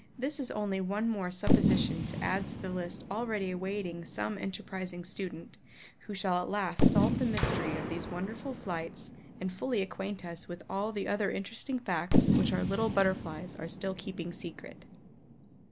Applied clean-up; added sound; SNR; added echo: none; Fireworks + Gunshot, gunfire; -1 dB; none.